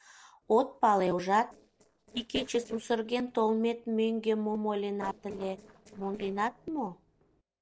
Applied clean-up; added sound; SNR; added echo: neural separator model SepFormer DNS4.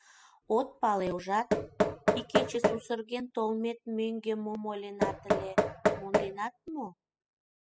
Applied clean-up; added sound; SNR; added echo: classical method spectral subtraction.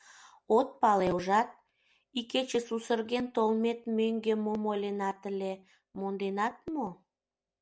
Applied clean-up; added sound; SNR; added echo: none; none; none; none.